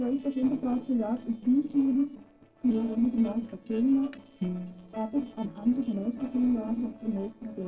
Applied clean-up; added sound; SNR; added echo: neural separator model SepFormer DNS4.